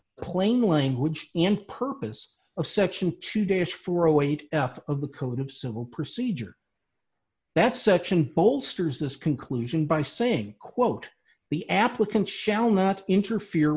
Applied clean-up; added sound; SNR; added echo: none; none; none; none.